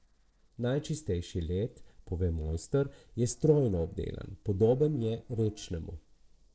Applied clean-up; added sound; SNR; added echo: neural separator model SepFormer DNS4.